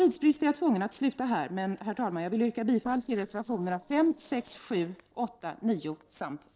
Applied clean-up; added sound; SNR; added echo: neural separator model SepFormer DNS4.